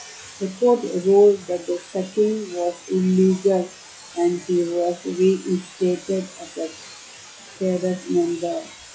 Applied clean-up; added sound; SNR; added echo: classical method log-MMSE.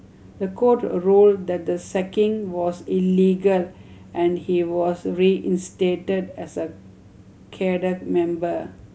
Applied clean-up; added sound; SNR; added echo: none; none; none; none.